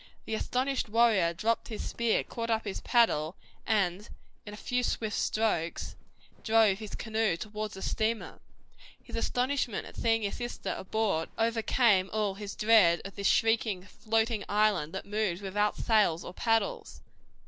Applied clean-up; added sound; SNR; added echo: none; Livestock, farm animals, working animals; 17 dB; none.